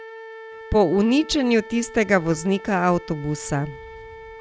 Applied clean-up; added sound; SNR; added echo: none; Wind instrument, woodwind instrument; 17 dB; none.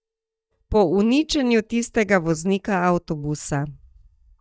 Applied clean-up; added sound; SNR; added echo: neural mask model DeepFilterNet 3.